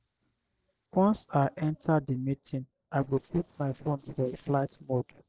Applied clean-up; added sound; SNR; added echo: neural separator model SepFormer DNS4.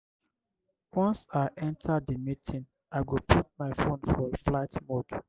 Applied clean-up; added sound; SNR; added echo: none; none; none; none.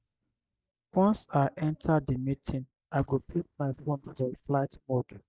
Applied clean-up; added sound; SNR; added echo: neural mask model DeepFilterNet 3.